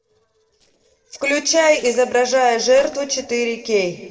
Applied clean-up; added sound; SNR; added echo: neural separator model SepFormer DNS4.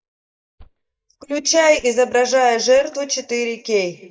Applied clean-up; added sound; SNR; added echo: neural mask model DeepFilterNet 3.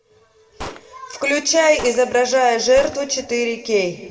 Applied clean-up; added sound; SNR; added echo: none; Gunshot, gunfire; 19 dB; reverberation time 1.5 s.